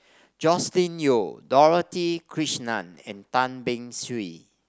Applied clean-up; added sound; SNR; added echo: none; none; none; none.